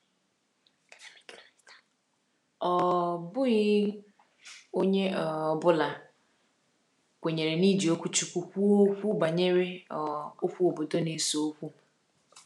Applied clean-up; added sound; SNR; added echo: none; none; none; none.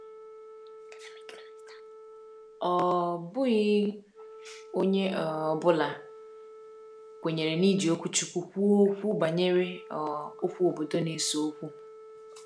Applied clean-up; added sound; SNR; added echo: none; Wind instrument, woodwind instrument; 19 dB; none.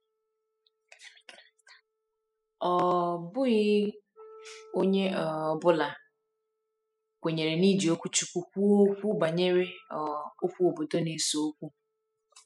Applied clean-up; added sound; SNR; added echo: classical method spectral subtraction.